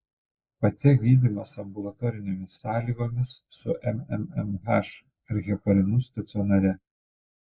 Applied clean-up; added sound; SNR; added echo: neural mask model Resemble Enhance denoiser.